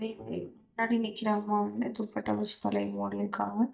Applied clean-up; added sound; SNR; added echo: neural mask model DeepFilterNet 3.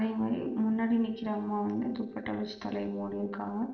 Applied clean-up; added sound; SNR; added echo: neural separator model SepFormer DNS4.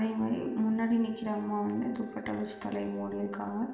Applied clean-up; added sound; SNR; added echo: none; Wind instrument, woodwind instrument; 19 dB; reverberation time 1.1 s.